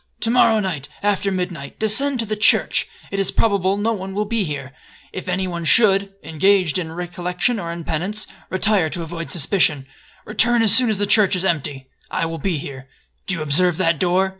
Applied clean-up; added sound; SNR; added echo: none; none; none; none.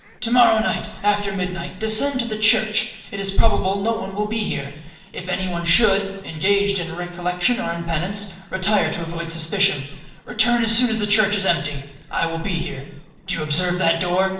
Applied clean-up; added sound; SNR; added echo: neural separator model SepFormer DNS4.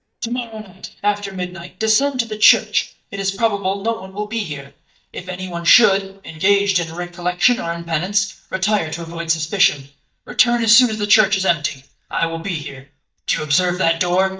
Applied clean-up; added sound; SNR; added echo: neural mask model DeepFilterNet 3.